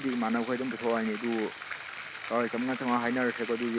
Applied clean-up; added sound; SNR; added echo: none; Bathtub (filling or washing); 10 dB; none.